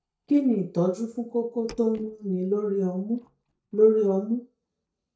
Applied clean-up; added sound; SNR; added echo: neural mask model DeepFilterNet 3.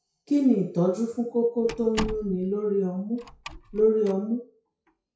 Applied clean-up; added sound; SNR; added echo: classical method WPE with log-MMSE.